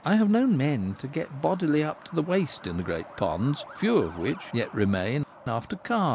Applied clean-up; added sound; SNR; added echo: none; Truck; 20 dB; none.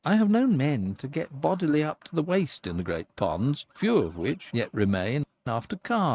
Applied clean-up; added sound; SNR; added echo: neural mask model RNNoise.